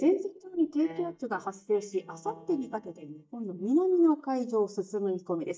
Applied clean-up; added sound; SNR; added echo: neural mask model DeepFilterNet 3.